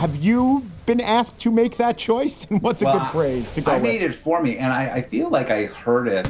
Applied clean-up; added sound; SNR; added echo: none; Fireworks; 19 dB; none.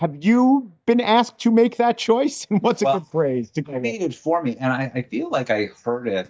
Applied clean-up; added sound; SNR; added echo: neural mask model DeepFilterNet 3.